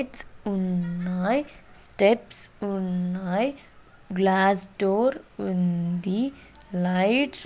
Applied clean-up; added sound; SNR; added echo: none; none; none; none.